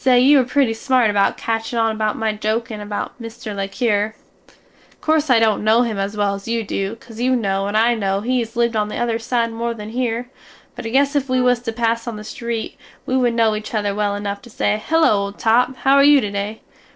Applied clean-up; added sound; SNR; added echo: neural separator model SepFormer DNS4.